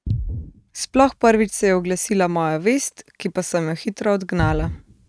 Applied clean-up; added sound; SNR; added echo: neural mask model RNNoise.